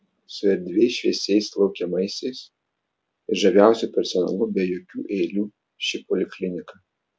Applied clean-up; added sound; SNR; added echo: none; none; none; none.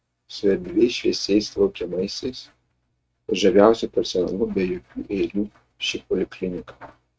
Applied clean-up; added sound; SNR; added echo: neural mask model RNNoise.